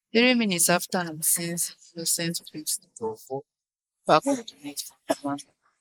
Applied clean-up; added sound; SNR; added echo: neural mask model Resemble Enhance denoiser.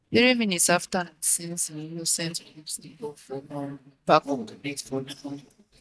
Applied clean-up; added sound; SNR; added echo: neural mask model DeepFilterNet 3.